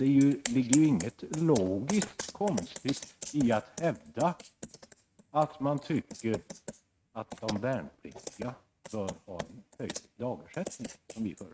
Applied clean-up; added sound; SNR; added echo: neural mask model RNNoise.